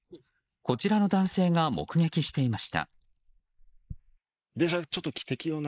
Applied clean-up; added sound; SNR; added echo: neural mask model Resemble Enhance denoiser.